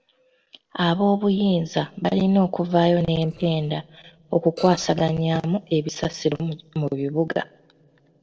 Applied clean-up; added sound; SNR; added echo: neural separator model SepFormer DNS4.